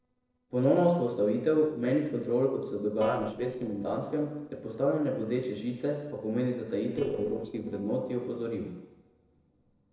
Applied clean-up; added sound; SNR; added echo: neural separator model SepFormer DNS4.